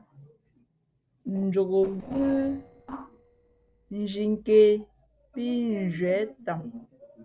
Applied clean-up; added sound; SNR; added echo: neural separator model SepFormer DNS4.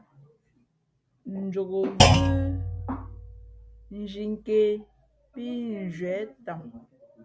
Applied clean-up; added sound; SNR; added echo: none; Thump, thud; -5 dB; none.